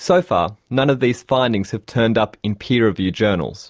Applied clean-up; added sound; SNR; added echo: none; none; none; none.